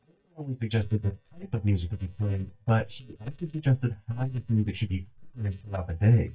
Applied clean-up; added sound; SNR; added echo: neural mask model DeepFilterNet 3.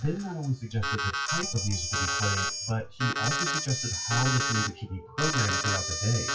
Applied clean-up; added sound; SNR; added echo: classical method WPE with log-MMSE.